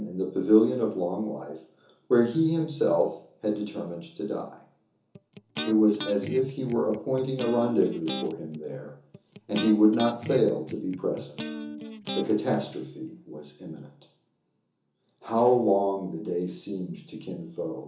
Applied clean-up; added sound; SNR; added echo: none; Electric guitar; 10 dB; reverberation time 0.7 s.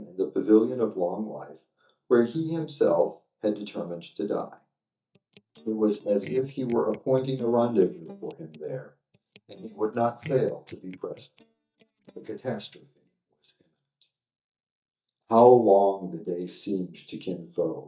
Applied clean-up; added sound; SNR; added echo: neural mask model DeepFilterNet 3.